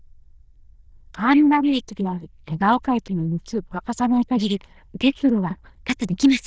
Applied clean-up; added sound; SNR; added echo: neural diffusion model UNIVERSE++.